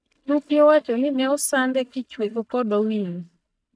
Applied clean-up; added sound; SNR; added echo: neural mask model DeepFilterNet 3.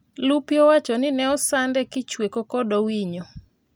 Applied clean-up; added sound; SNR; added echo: none; none; none; none.